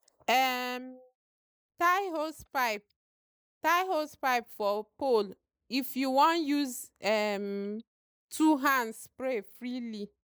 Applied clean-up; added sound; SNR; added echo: neural mask model Resemble Enhance denoiser.